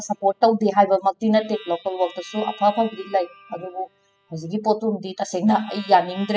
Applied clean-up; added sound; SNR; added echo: classical method spectral subtraction.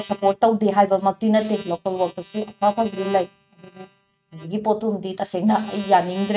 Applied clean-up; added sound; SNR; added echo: neural mask model RNNoise.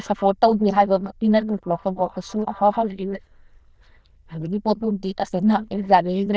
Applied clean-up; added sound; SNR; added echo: neural diffusion model UNIVERSE++.